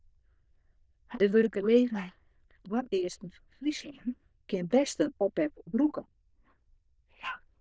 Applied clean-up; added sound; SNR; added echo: neural diffusion model UNIVERSE++.